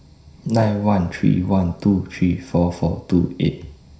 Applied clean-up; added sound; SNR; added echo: none; none; none; reverberation time 0.5 s.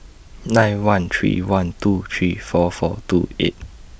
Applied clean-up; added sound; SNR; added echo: none; none; none; none.